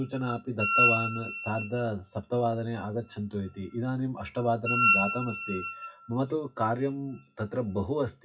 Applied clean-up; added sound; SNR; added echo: classical method WPE with log-MMSE.